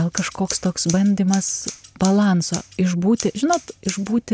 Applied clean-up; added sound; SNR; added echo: none; Scissors; 14 dB; none.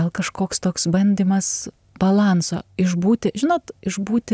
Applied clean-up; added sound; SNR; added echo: none; none; none; none.